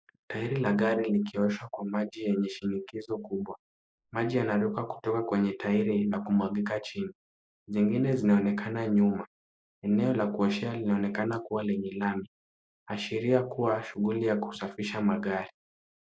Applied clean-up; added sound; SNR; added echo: neural mask model Resemble Enhance denoiser.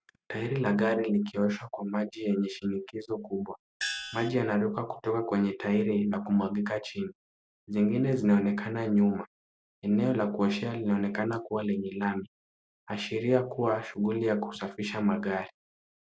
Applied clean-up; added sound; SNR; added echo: none; Gong; 6 dB; none.